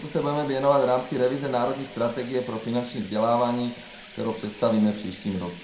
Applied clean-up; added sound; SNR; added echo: none; Bathtub (filling or washing); 18 dB; reverberation time 0.4 s.